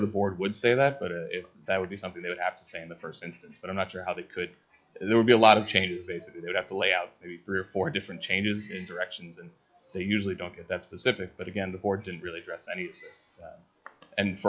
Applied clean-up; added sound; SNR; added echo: classical method log-MMSE.